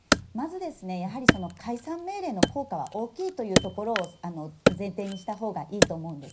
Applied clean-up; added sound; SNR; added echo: none; Wood; -4 dB; reverberation time 0.4 s.